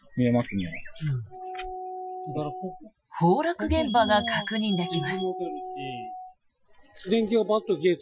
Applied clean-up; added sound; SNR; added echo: classical method Wiener filter.